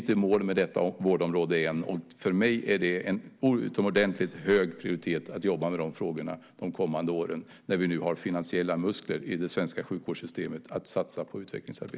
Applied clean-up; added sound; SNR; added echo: none; none; none; none.